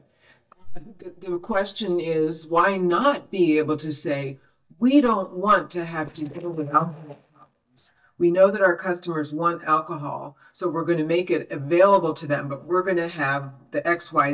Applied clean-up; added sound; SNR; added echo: neural mask model DeepFilterNet 3.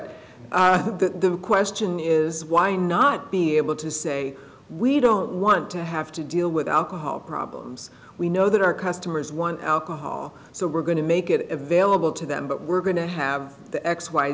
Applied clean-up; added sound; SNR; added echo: none; none; none; none.